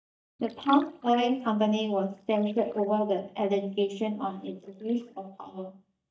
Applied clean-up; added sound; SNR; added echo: neural mask model DeepFilterNet 3.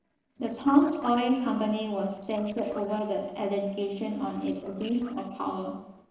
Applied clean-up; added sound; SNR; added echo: neural separator model SepFormer DNS4.